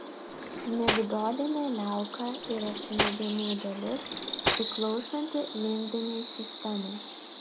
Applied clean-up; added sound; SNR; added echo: none; Bird vocalization, bird call, bird song + Cutlery, silverware; -3 dB; none.